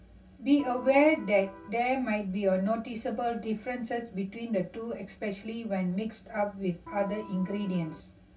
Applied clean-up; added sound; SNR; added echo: none; Electric guitar; 15 dB; reverberation time 0.1 s.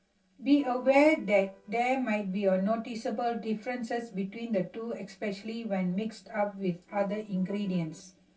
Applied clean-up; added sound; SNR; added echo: neural separator model SepFormer DNS4.